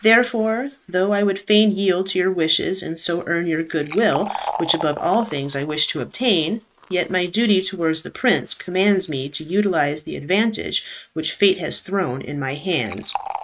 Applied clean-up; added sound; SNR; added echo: neural mask model RNNoise.